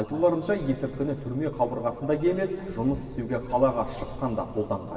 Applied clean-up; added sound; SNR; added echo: none; none; none; reverberation time 2.4 s.